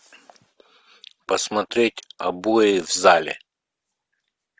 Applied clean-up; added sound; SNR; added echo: none; none; none; none.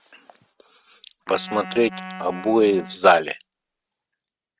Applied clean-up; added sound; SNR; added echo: neural mask model RNNoise.